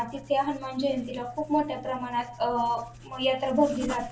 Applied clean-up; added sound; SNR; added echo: none; Writing; 18 dB; reverberation time 0.2 s.